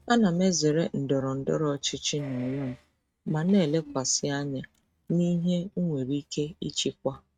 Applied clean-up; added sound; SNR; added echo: neural mask model RNNoise.